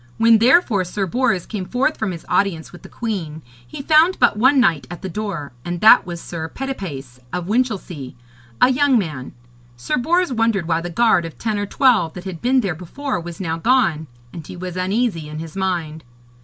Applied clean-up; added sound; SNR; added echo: none; none; none; none.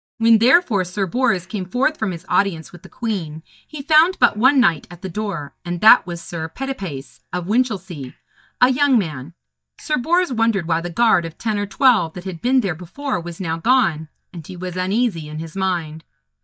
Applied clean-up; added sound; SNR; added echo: neural mask model DeepFilterNet 3.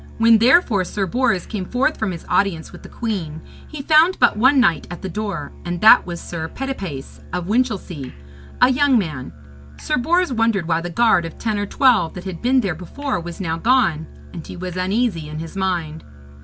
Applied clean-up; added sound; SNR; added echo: none; Musical instrument; 18 dB; none.